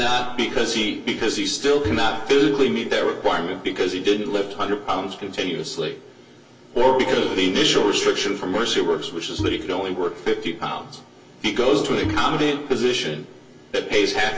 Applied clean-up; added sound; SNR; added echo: none; Bowed string instrument; 9 dB; reverberation time 0.2 s.